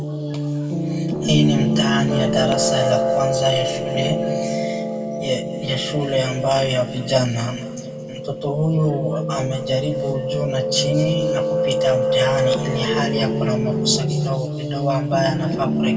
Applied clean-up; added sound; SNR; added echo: none; Piano; -1 dB; reverberation time 1.9 s.